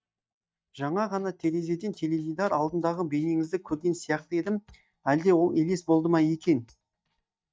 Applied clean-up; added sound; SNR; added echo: neural mask model DeepFilterNet 3.